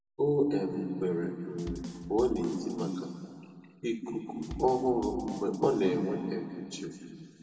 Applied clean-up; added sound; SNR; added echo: none; Drum kit; 15 dB; reverberation time 2.4 s.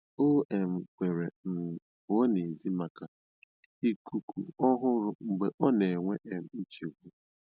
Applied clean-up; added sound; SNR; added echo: none; none; none; none.